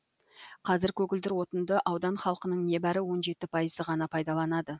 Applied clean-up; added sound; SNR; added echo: none; none; none; none.